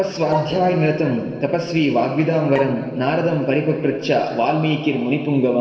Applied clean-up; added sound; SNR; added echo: neural separator model SepFormer DNS4.